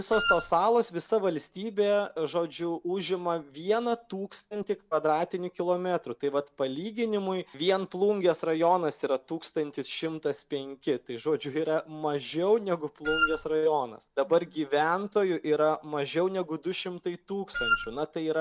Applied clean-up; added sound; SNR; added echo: none; Wind instrument, woodwind instrument; 0 dB; none.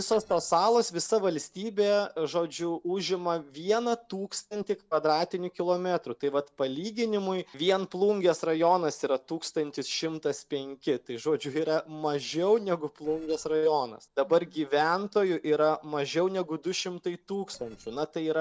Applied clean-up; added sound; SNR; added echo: neural separator model SepFormer DNS4.